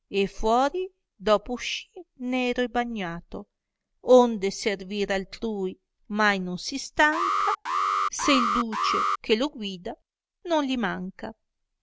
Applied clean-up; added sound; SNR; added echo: none; Alarm; 1 dB; none.